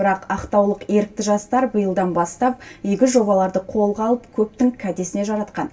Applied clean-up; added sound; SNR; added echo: none; none; none; reverberation time 0.2 s.